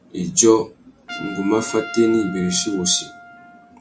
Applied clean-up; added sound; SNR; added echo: none; Trumpet; 16 dB; none.